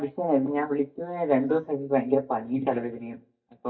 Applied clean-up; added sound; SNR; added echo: neural mask model DeepFilterNet 3.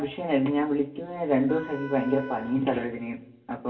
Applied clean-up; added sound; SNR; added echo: none; Wind instrument, woodwind instrument; 18 dB; reverberation time 0.2 s.